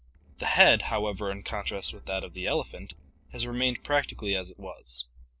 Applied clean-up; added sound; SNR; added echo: neural separator model SepFormer DNS4.